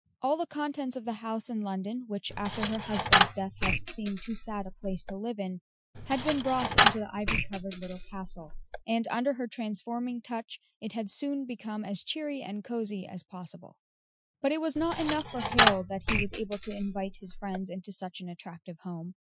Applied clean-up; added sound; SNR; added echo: classical method Wiener filter.